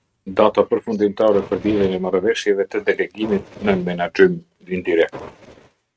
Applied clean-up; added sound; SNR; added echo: neural mask model RNNoise.